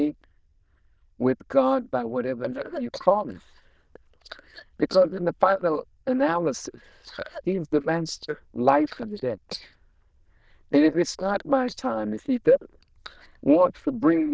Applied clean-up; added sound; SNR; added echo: neural diffusion model UNIVERSE++.